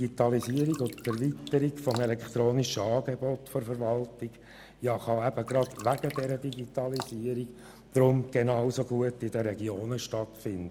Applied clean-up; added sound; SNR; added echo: none; Drip; 16 dB; none.